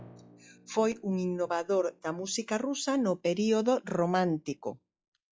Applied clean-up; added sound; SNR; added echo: classical method log-MMSE.